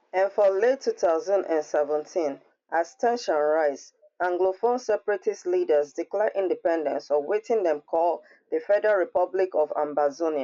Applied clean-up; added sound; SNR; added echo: none; none; none; none.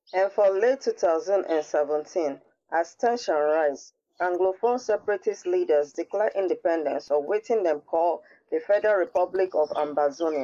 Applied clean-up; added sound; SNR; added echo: neural mask model Resemble Enhance denoiser.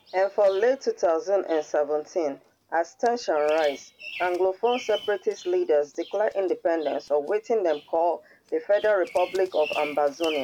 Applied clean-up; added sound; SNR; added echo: none; Bird vocalization, bird call, bird song; 18 dB; none.